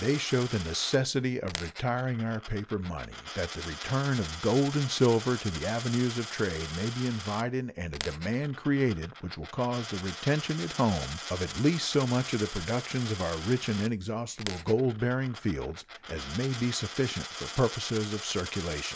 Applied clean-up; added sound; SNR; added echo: none; Coin (dropping); 12 dB; none.